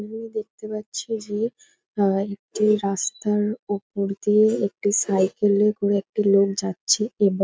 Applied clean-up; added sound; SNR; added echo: none; none; none; none.